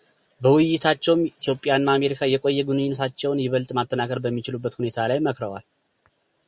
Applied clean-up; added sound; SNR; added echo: none; none; none; none.